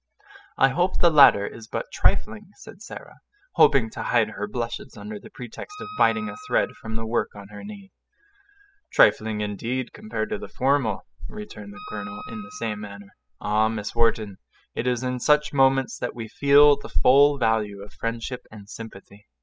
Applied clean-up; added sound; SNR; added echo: classical method spectral subtraction.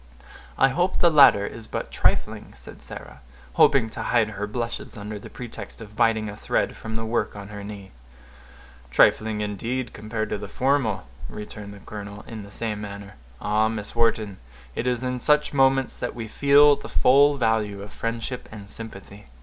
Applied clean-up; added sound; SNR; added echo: none; none; none; none.